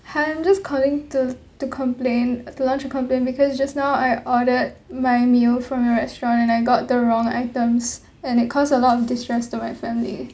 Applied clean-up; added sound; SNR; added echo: none; none; none; none.